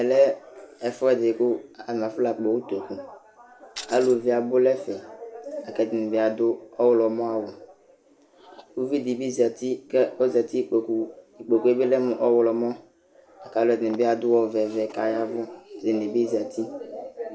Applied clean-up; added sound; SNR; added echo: none; Tambourine; 15 dB; none.